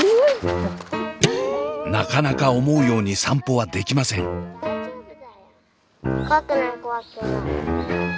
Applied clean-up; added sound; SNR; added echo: none; none; none; none.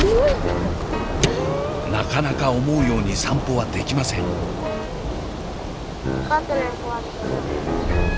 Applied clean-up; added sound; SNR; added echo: none; Thunder / Rain; 2 dB; none.